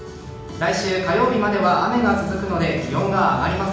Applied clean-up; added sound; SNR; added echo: none; none; none; reverberation time 1.0 s.